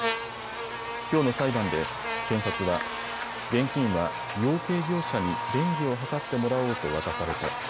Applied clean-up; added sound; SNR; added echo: none; Buzz; 4 dB; none.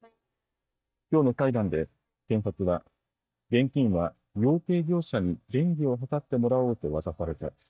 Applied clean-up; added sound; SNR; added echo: neural mask model DeepFilterNet 3.